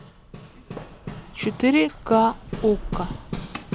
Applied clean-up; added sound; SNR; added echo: none; Hammer; 9 dB; none.